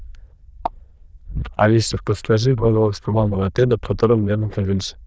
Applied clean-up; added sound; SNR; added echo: neural diffusion model UNIVERSE++.